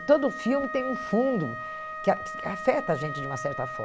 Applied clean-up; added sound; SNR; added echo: none; Wind instrument, woodwind instrument; 8 dB; none.